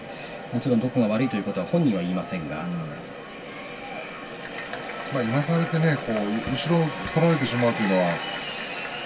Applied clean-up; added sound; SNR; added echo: none; Drip; 18 dB; reverberation time 0.2 s.